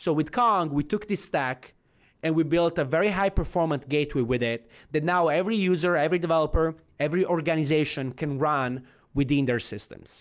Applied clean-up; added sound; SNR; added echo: none; none; none; none.